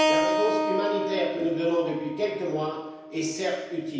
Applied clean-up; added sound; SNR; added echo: none; Keyboard (musical); 1 dB; reverberation time 0.9 s.